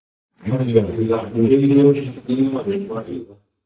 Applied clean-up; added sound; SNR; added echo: neural mask model DeepFilterNet 3.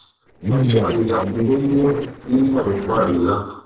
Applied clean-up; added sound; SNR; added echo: neural separator model SepFormer DNS4.